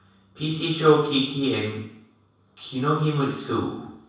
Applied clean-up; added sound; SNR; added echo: none; none; none; reverberation time 0.7 s.